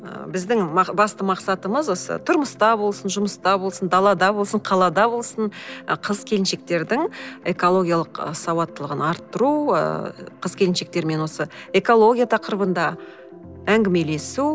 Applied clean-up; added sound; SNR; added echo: none; none; none; none.